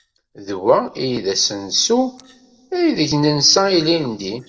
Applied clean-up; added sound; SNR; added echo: neural separator model SepFormer DNS4.